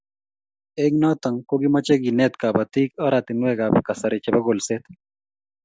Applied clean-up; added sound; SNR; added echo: none; none; none; none.